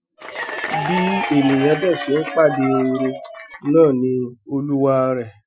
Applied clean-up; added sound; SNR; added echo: classical method Wiener filter.